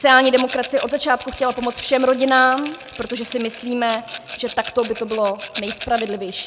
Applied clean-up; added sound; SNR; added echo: none; Rattle; 15 dB; none.